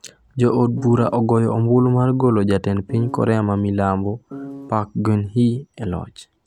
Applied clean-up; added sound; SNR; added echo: none; Piano; 13 dB; none.